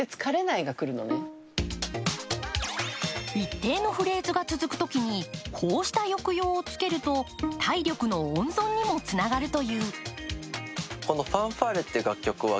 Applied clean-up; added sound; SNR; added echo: none; Bowed string instrument; 11 dB; none.